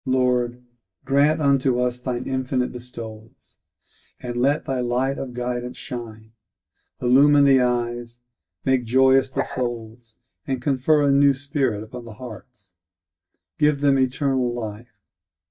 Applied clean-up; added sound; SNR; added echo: neural mask model DeepFilterNet 3.